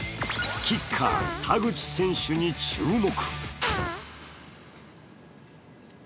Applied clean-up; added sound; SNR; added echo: none; Fart; 8 dB; none.